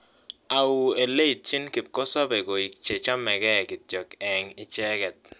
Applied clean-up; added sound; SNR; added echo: none; none; none; none.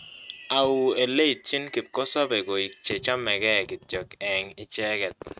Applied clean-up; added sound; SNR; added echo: neural mask model RNNoise.